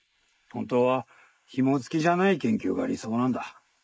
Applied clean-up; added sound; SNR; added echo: neural mask model Resemble Enhance denoiser.